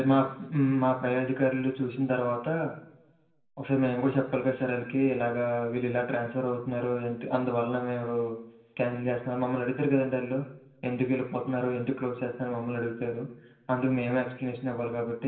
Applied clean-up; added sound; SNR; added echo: none; none; none; reverberation time 0.9 s.